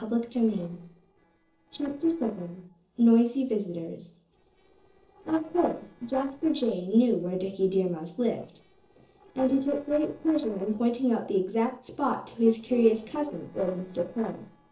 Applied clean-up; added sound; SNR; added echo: neural separator model SepFormer DNS4.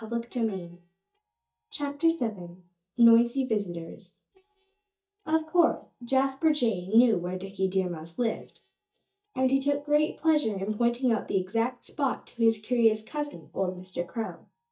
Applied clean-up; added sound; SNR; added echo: neural mask model DeepFilterNet 3.